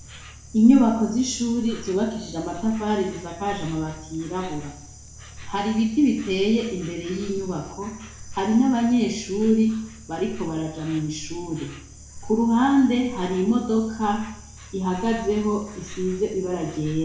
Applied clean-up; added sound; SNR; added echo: none; Insect; 16 dB; reverberation time 0.6 s.